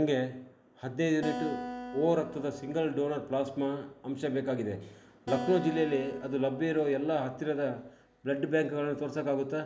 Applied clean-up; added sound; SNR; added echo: none; Acoustic guitar; 12 dB; none.